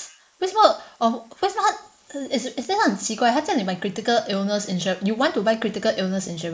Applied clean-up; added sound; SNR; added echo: neural mask model Resemble Enhance denoiser.